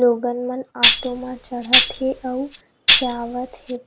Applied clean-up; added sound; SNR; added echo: none; Tambourine; -4 dB; none.